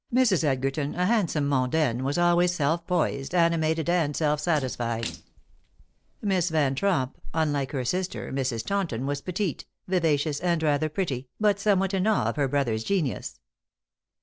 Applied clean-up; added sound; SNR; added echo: neural separator model SepFormer DNS4.